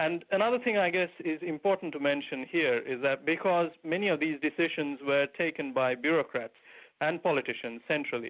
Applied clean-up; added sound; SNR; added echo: none; none; none; none.